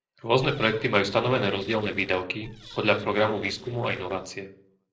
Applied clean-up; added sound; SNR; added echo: neural separator model SepFormer DNS4.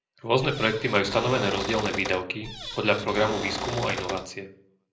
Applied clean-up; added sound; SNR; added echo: none; Cupboard open or close / Door; 8 dB; reverberation time 0.5 s.